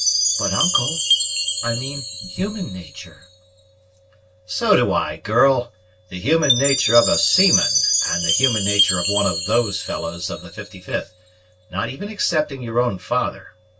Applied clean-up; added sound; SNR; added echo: none; Chime; 1 dB; reverberation time 0.1 s.